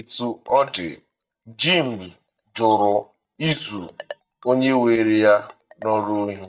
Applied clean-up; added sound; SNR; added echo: neural mask model DeepFilterNet 3.